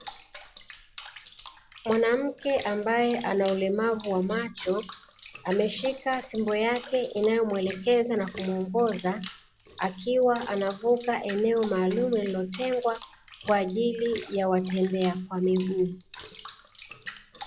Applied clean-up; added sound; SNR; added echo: none; Bathtub (filling or washing) / Water; 18 dB; none.